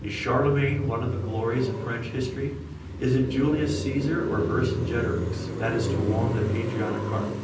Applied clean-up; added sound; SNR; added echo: none; Car passing by; 3 dB; reverberation time 0.6 s.